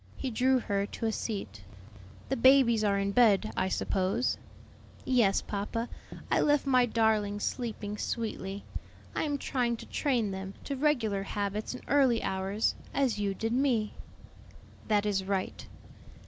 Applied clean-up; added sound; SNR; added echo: none; none; none; none.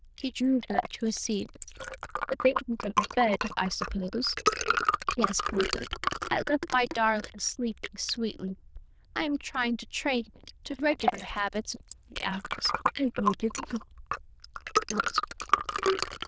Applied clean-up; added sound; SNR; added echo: neural diffusion model UNIVERSE++.